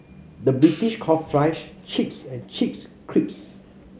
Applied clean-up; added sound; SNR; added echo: none; Hi-hat; 19 dB; none.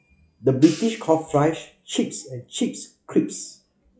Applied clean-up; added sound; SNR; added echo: classical method log-MMSE.